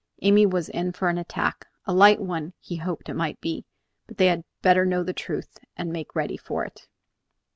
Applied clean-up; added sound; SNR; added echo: none; none; none; none.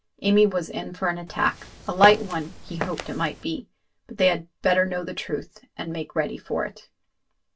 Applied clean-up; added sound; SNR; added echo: none; Walk, footsteps; 8 dB; reverberation time 0.1 s.